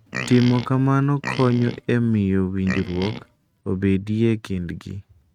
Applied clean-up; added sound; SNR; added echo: neural mask model RNNoise.